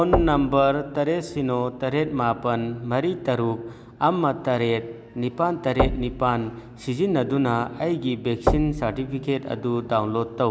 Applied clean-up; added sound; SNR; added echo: none; Knock / Wood / Percussion; 6 dB; none.